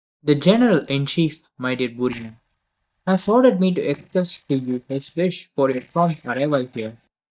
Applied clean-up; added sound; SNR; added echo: neural mask model DeepFilterNet 3.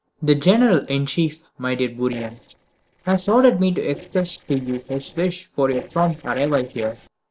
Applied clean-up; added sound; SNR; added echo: neural separator model SepFormer DNS4.